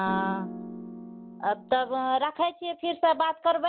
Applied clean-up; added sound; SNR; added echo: none; Piano; 11 dB; none.